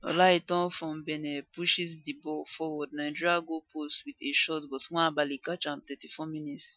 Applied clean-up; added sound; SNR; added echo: classical method Wiener filter.